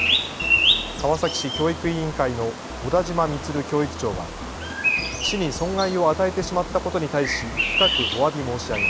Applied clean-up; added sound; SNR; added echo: none; Bird vocalization, bird call, bird song; 1 dB; none.